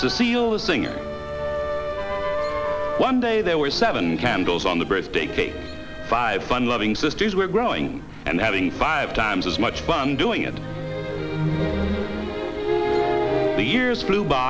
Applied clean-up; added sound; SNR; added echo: none; Chirp, tweet; 16 dB; none.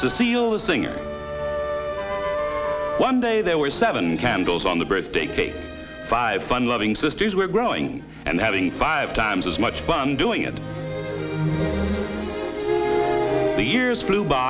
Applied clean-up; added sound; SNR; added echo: none; none; none; none.